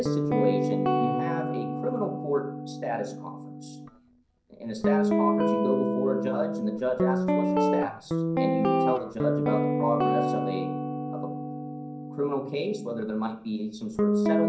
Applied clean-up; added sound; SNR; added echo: none; Guitar; -4 dB; reverberation time 0.6 s.